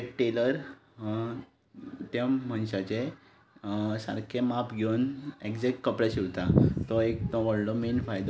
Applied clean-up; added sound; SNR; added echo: none; none; none; none.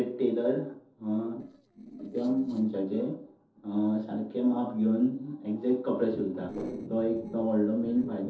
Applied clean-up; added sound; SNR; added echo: neural separator model SepFormer DNS4.